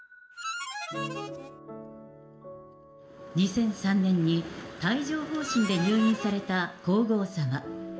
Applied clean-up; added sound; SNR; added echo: none; Harmonica; 8 dB; reverberation time 2.0 s.